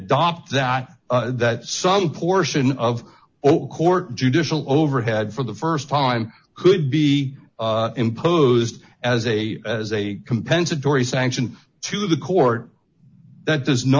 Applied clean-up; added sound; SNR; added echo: none; none; none; none.